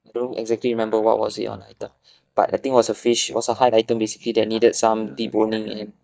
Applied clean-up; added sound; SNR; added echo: neural mask model DeepFilterNet 3.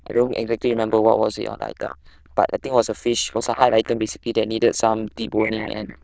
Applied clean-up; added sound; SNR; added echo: neural diffusion model UNIVERSE++.